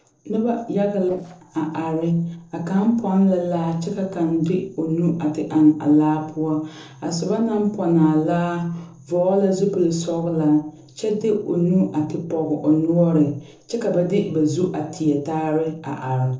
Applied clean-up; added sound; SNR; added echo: neural separator model SepFormer DNS4.